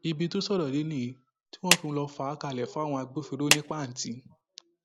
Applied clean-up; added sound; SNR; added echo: none; Clapping; -1 dB; none.